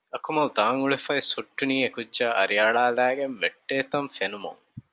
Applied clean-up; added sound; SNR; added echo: none; none; none; none.